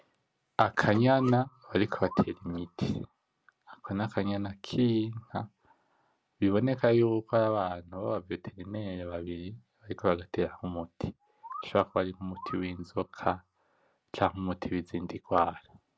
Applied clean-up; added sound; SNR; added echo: none; Bird; 17 dB; none.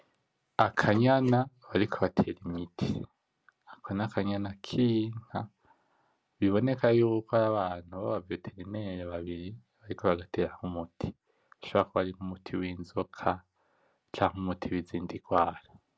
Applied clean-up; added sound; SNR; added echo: none; none; none; none.